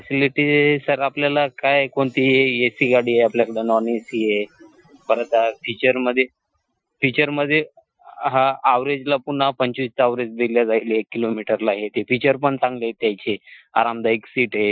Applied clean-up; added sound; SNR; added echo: classical method Wiener filter.